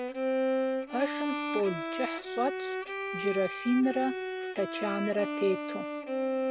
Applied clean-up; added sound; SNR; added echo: none; Bowed string instrument; 1 dB; none.